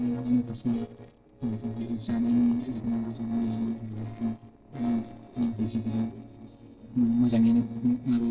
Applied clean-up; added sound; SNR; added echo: neural separator model SepFormer DNS4.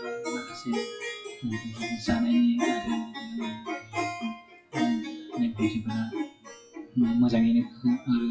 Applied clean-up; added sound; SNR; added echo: classical method WPE with log-MMSE.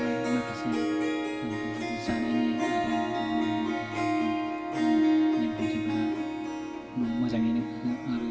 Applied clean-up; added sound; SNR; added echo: none; Harp; -4 dB; reverberation time 1.5 s.